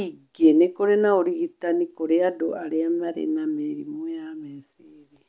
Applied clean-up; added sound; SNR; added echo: none; none; none; none.